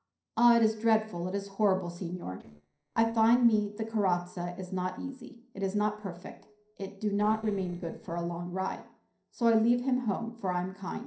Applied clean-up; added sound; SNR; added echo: neural separator model SepFormer DNS4.